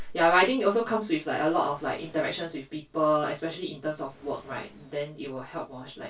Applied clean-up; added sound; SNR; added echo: none; Animal; 18 dB; reverberation time 0.2 s.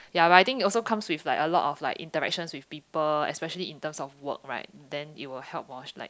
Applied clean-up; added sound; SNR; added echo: none; none; none; none.